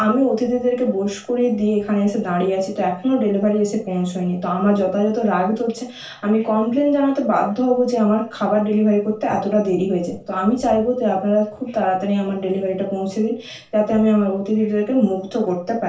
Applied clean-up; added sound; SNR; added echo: none; none; none; reverberation time 0.3 s.